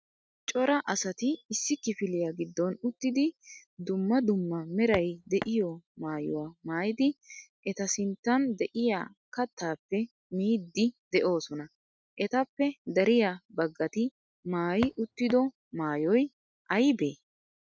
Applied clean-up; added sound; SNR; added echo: neural mask model RNNoise.